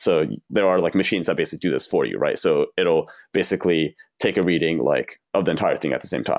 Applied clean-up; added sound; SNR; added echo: none; none; none; none.